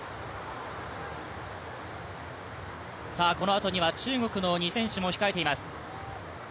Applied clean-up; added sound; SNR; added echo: none; none; none; none.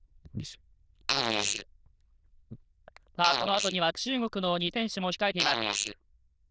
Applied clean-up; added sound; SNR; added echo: neural diffusion model UNIVERSE++.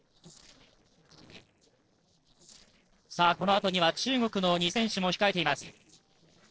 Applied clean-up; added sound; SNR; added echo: neural separator model SepFormer DNS4.